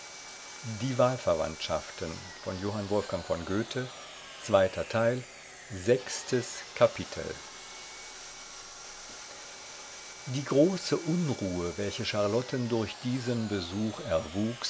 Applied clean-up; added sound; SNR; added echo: none; Sawing; 14 dB; none.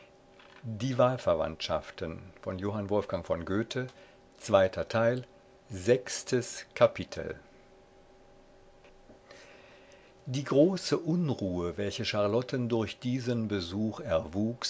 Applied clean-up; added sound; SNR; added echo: none; none; none; none.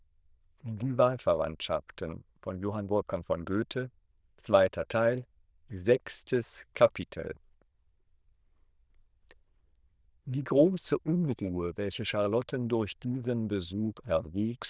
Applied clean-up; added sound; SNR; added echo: neural diffusion model UNIVERSE++.